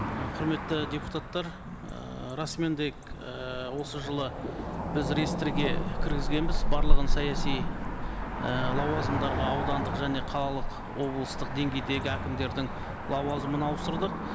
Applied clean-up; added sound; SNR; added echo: none; Cricket / Motor vehicle (road); -4 dB; none.